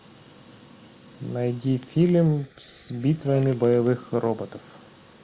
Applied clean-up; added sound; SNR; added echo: neural mask model Resemble Enhance denoiser.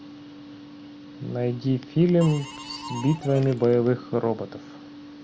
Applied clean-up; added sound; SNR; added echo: none; Harmonica; 15 dB; none.